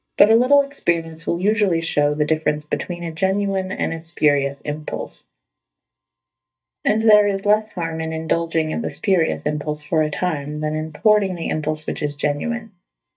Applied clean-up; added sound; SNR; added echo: neural mask model DeepFilterNet 3.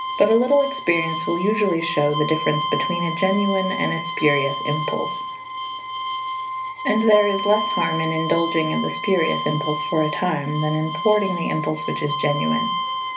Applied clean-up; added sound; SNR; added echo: none; Bowed string instrument; 5 dB; reverberation time 0.3 s.